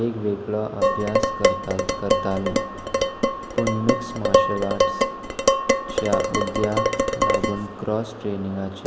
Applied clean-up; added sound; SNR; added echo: none; Dishes, pots, and pans; -4 dB; none.